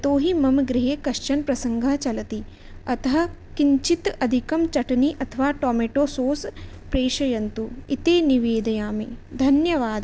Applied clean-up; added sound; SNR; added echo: none; none; none; none.